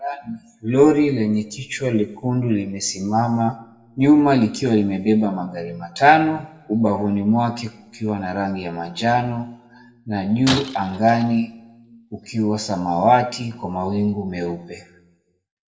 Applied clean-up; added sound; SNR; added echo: none; Shatter; 12 dB; reverberation time 0.6 s.